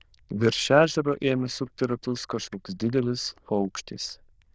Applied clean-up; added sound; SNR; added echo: neural diffusion model UNIVERSE++.